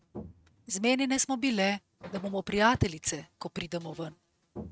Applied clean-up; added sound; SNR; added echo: neural mask model RNNoise.